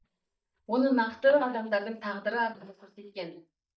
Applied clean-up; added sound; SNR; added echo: neural mask model DeepFilterNet 3.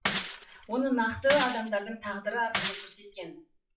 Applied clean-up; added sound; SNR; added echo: classical method WPE with log-MMSE.